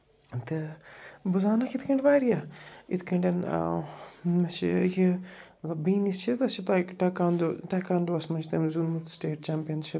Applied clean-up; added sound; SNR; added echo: none; none; none; none.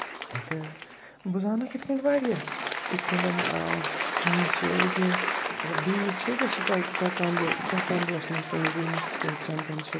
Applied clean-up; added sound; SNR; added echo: none; Applause; 1 dB; none.